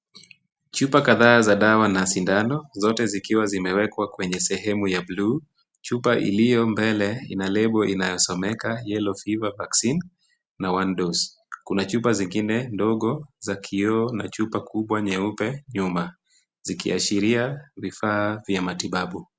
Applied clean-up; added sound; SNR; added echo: none; none; none; none.